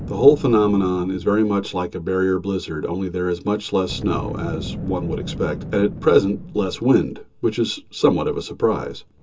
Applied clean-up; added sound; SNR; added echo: none; Boom; 13 dB; reverberation time 0.2 s.